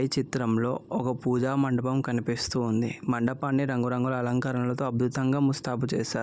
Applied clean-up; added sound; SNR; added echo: none; none; none; none.